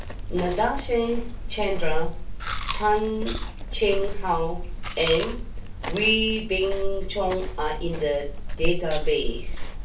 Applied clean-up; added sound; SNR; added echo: none; Chewing, mastication; 0 dB; reverberation time 0.3 s.